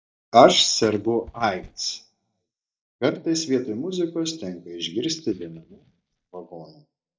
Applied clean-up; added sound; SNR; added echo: neural mask model DeepFilterNet 3.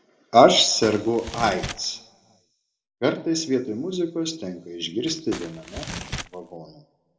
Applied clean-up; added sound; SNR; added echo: none; Crumpling, crinkling; 12 dB; reverberation time 0.6 s.